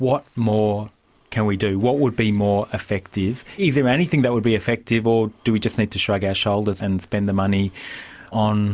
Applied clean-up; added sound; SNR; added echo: none; none; none; none.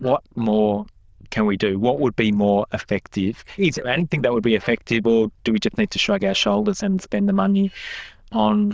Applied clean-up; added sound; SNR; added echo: neural diffusion model UNIVERSE++.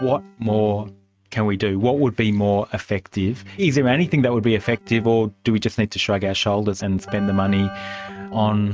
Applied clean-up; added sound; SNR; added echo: neural mask model RNNoise.